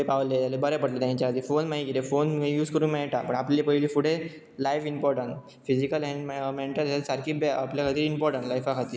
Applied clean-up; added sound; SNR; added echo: none; none; none; none.